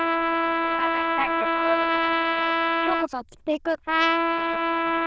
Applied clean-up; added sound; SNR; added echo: neural diffusion model UNIVERSE++.